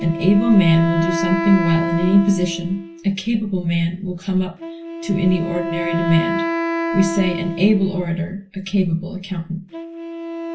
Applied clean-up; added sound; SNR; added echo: none; Wind instrument, woodwind instrument; 6 dB; reverberation time 0.3 s.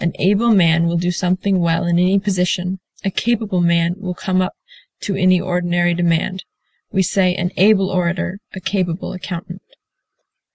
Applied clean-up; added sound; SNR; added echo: none; none; none; none.